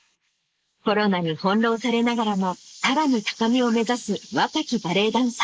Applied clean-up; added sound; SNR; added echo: neural mask model Resemble Enhance denoiser.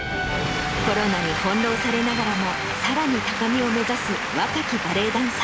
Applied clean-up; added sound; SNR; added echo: none; none; none; none.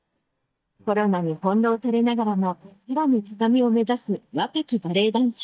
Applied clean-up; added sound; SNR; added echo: neural mask model DeepFilterNet 3.